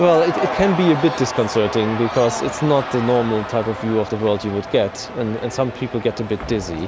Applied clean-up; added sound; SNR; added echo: none; Crowd / Cheering; 8 dB; none.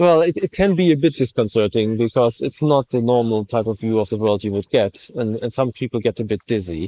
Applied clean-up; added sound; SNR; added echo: neural mask model Resemble Enhance denoiser.